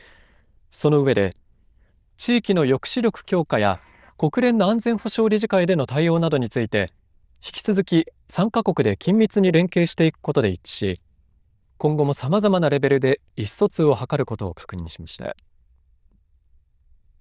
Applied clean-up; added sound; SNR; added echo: neural diffusion model UNIVERSE++.